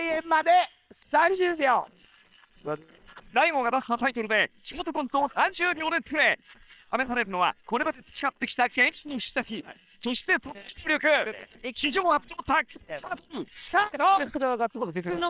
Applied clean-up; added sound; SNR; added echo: neural separator model SepFormer WHAM!.